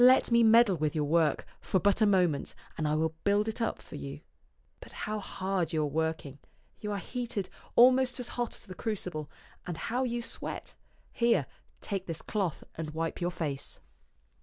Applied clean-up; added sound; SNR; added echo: none; none; none; none.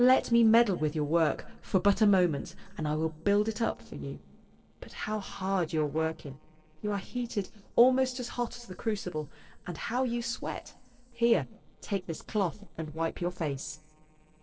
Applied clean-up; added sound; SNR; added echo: neural separator model SepFormer DNS4.